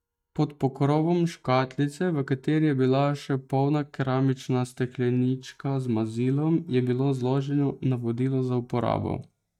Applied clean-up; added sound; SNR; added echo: neural mask model DeepFilterNet 3.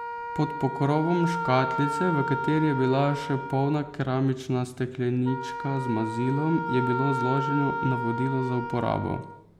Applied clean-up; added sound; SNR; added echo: none; Wind instrument, woodwind instrument; 6 dB; none.